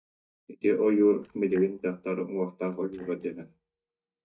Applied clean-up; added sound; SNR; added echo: neural mask model DeepFilterNet 3.